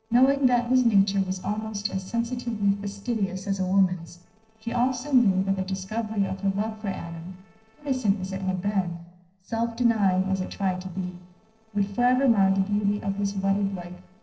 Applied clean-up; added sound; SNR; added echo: neural separator model SepFormer DNS4.